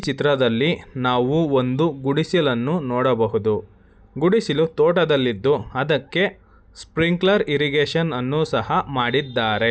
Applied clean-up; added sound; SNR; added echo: none; none; none; none.